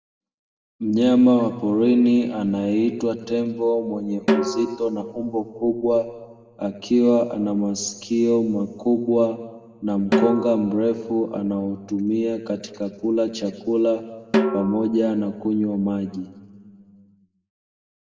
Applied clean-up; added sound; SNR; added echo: none; Snare drum; 6 dB; reverberation time 1.5 s.